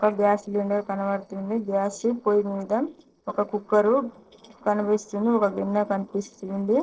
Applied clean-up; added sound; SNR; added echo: neural separator model SepFormer DNS4.